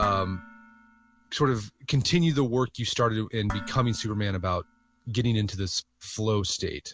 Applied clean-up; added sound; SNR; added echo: none; Dishes, pots, and pans; 16 dB; none.